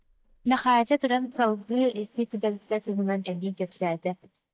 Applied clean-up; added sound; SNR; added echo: neural mask model DeepFilterNet 3.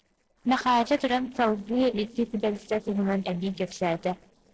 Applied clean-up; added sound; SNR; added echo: neural separator model SepFormer DNS4.